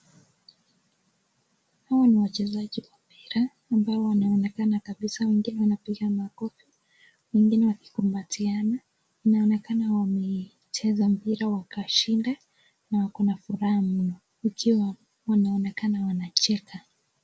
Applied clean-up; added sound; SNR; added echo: none; none; none; none.